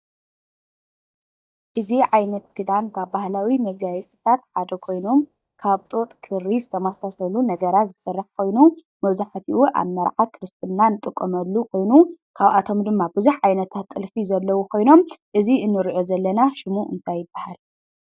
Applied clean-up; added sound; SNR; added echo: neural mask model DeepFilterNet 3.